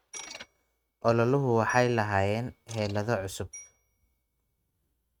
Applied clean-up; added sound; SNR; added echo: neural mask model RNNoise.